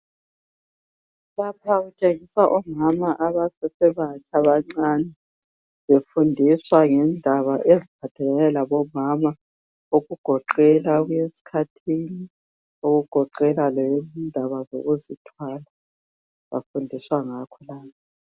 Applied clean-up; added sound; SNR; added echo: none; none; none; none.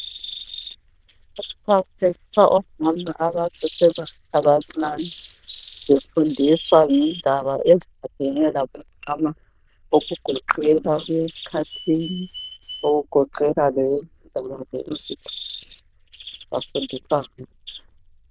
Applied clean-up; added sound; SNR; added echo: neural diffusion model UNIVERSE++.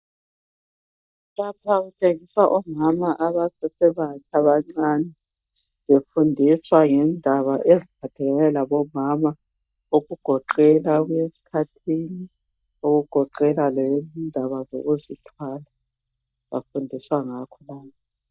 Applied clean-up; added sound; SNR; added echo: neural mask model DeepFilterNet 3.